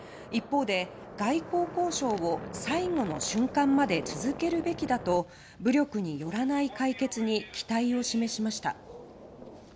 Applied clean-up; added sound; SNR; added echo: none; none; none; none.